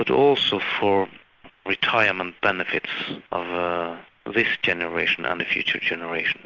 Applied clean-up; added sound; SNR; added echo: none; none; none; none.